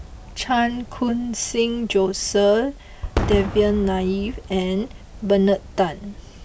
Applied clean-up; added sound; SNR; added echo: none; Fireworks; 10 dB; none.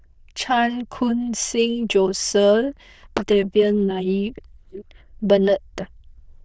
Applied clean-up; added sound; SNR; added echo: neural diffusion model UNIVERSE++.